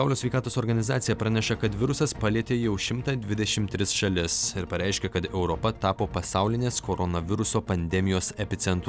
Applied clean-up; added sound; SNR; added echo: none; none; none; none.